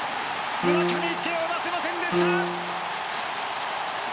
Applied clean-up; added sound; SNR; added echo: none; Piano; 1 dB; none.